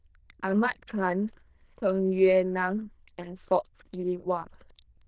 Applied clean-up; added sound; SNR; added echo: neural diffusion model UNIVERSE++.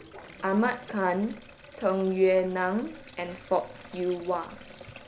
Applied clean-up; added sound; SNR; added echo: none; Sink (filling or washing); 18 dB; none.